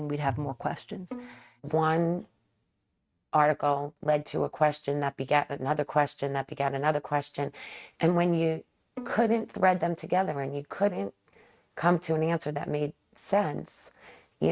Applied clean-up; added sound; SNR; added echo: neural mask model RNNoise.